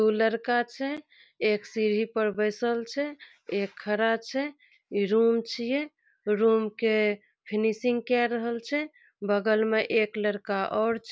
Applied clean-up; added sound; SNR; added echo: none; none; none; none.